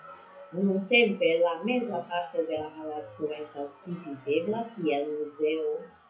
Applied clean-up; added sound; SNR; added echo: classical method WPE with log-MMSE.